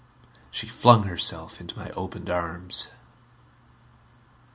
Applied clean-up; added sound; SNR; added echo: none; none; none; none.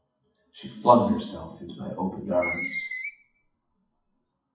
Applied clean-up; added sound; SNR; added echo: classical method WPE with log-MMSE.